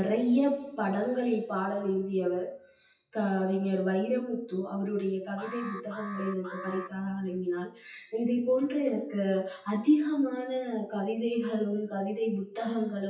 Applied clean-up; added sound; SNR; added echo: classical method WPE with log-MMSE.